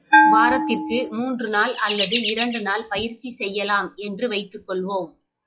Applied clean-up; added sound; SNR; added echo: classical method log-MMSE.